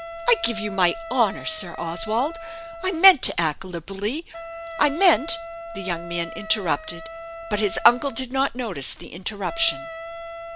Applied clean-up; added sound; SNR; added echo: none; Wind instrument, woodwind instrument; 12 dB; none.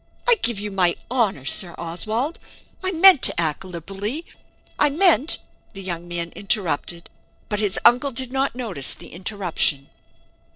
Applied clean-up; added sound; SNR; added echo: neural separator model SepFormer DNS4.